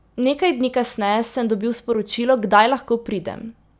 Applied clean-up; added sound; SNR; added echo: none; none; none; none.